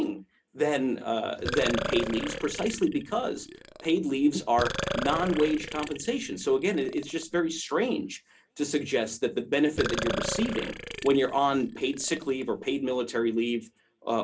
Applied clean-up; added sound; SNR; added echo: none; Burping, eructation; 8 dB; reverberation time 0.3 s.